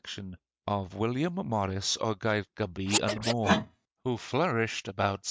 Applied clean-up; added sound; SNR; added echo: neural mask model RNNoise.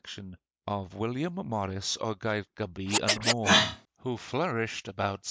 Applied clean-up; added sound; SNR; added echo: none; Scratching (performance technique); -3 dB; none.